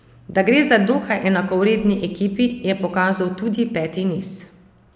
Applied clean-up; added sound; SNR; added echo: none; none; none; none.